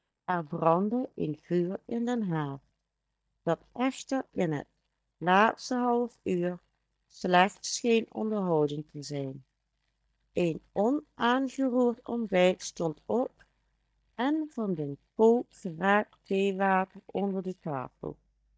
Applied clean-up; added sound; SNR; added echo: neural mask model DeepFilterNet 3.